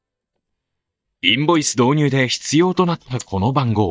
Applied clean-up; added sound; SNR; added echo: neural mask model DeepFilterNet 3.